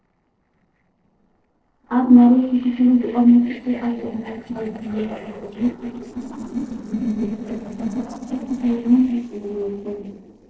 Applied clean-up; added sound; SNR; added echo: neural separator model SepFormer DNS4.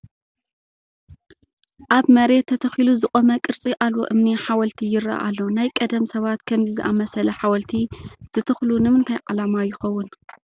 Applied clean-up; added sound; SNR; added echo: none; none; none; none.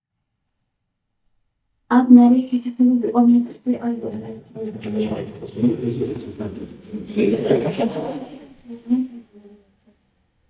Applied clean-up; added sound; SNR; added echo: neural mask model DeepFilterNet 3.